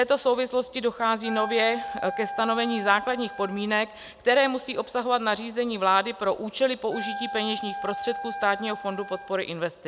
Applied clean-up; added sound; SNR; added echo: none; Wind instrument, woodwind instrument; 10 dB; none.